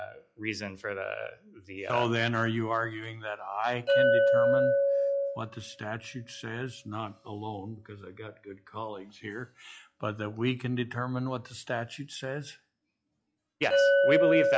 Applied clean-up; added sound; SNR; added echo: classical method log-MMSE.